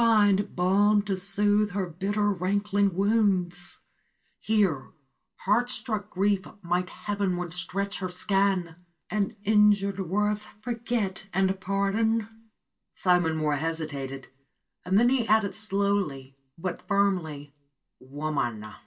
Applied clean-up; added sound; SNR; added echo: none; none; none; reverberation time 0.2 s.